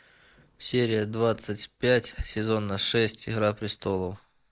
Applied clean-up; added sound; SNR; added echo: neural mask model DeepFilterNet 3.